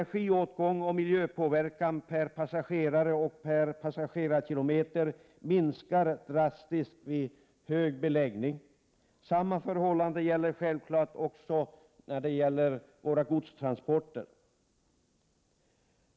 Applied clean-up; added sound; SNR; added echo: none; none; none; none.